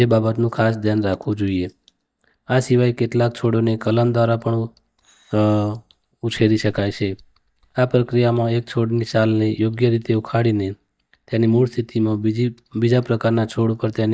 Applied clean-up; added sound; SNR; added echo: neural mask model DeepFilterNet 3.